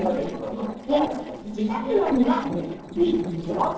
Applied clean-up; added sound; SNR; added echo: neural separator model SepFormer DNS4.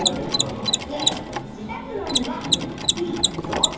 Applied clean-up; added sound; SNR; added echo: none; Mechanisms; -4 dB; reverberation time 0.9 s.